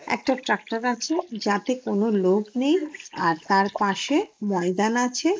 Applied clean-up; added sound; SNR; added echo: neural mask model Resemble Enhance denoiser.